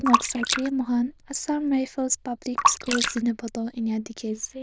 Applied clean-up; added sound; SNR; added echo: neural diffusion model UNIVERSE++.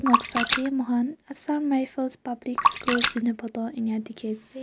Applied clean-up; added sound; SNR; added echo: none; Splash, splatter; 1 dB; none.